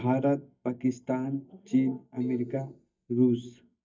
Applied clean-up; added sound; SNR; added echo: neural mask model DeepFilterNet 3.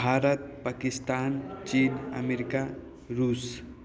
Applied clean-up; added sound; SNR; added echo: none; none; none; none.